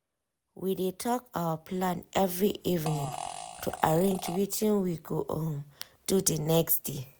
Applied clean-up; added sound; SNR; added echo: none; Fart; 11 dB; none.